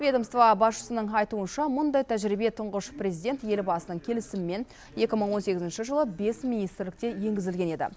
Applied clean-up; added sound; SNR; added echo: none; none; none; none.